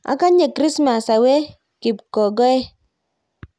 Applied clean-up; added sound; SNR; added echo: none; none; none; none.